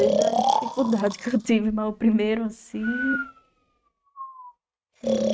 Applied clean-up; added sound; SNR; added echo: neural mask model RNNoise.